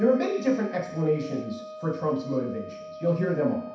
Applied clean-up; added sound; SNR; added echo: none; Wind instrument, woodwind instrument; 14 dB; reverberation time 0.6 s.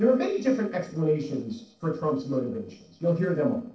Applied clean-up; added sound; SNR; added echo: neural separator model SepFormer DNS4.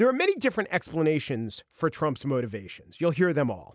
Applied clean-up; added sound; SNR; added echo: none; none; none; none.